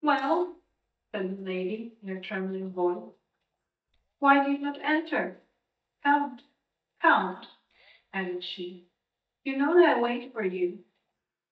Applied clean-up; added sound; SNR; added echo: neural mask model DeepFilterNet 3.